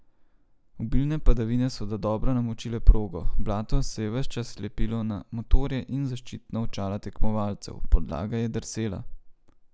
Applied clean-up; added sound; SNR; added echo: none; none; none; none.